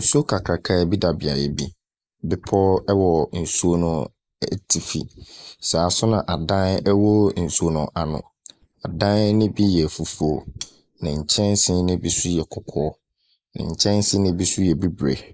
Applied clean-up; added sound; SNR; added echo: neural mask model Resemble Enhance denoiser.